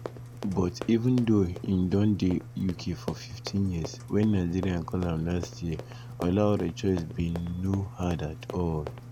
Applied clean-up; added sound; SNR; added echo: none; Run + Engine; 13 dB; none.